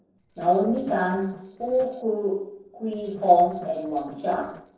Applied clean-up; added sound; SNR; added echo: neural separator model SepFormer DNS4.